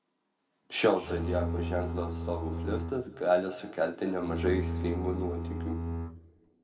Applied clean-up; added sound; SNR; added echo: none; Bowed string instrument; 2 dB; reverberation time 1.8 s.